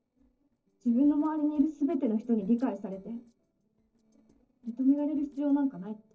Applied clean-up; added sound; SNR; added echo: neural separator model SepFormer DNS4.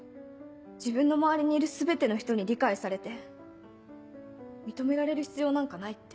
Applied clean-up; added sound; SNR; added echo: none; none; none; none.